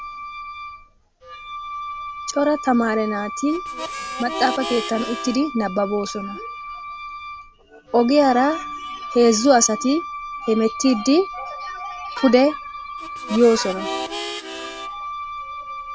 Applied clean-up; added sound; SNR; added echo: none; Harmonica + Wind instrument, woodwind instrument; 9 dB; none.